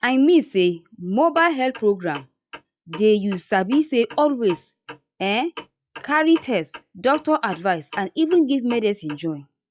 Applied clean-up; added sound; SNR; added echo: classical method log-MMSE.